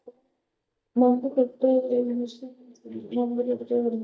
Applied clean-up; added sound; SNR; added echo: neural mask model DeepFilterNet 3.